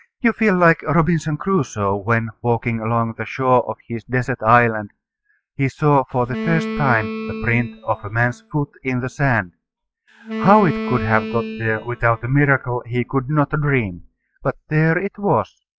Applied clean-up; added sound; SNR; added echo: classical method log-MMSE.